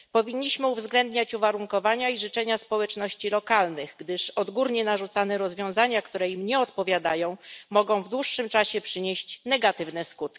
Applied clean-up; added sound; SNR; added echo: none; none; none; none.